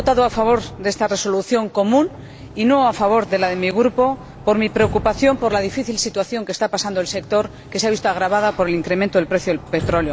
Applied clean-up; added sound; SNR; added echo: none; Sliding door; 16 dB; none.